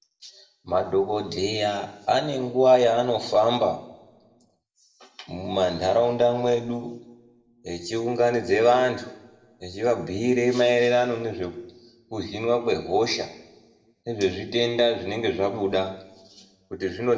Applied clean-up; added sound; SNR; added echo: none; none; none; reverberation time 0.7 s.